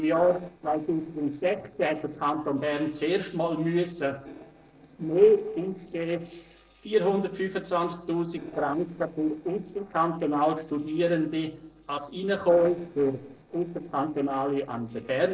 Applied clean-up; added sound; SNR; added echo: neural separator model SepFormer DNS4.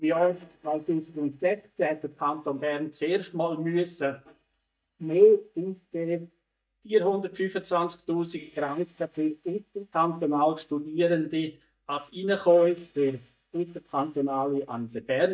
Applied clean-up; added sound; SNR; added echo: neural mask model DeepFilterNet 3.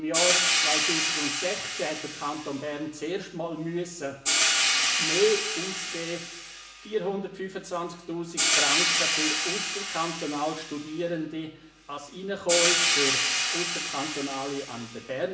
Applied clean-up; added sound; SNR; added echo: none; Hi-hat; -4 dB; reverberation time 0.6 s.